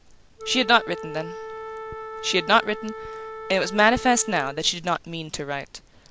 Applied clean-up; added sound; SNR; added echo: none; Wind instrument, woodwind instrument; 12 dB; none.